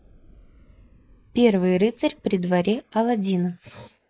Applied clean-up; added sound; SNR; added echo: neural mask model Resemble Enhance denoiser.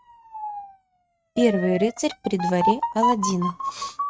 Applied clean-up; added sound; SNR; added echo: neural mask model RNNoise.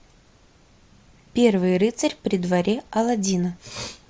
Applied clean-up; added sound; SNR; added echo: none; none; none; none.